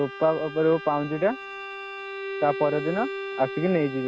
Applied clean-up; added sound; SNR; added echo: none; Bowed string instrument; 9 dB; none.